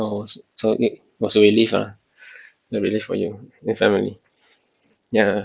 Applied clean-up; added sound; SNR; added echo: none; none; none; none.